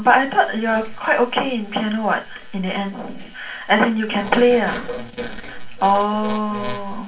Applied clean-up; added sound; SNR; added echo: none; none; none; reverberation time 0.3 s.